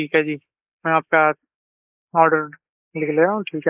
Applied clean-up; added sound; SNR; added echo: neural mask model Resemble Enhance denoiser.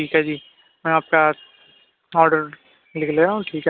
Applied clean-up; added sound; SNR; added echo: none; none; none; none.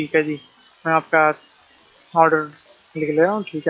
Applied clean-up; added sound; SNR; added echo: classical method log-MMSE.